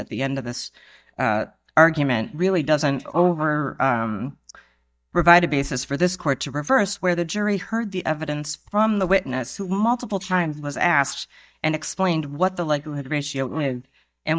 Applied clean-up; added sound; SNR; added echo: neural mask model DeepFilterNet 3.